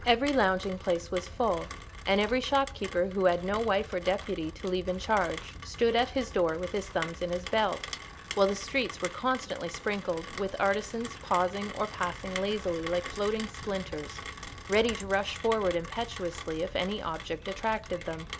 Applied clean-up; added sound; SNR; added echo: none; Rain; 12 dB; none.